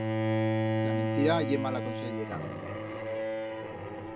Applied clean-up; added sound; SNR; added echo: none; Bowed string instrument; -4 dB; none.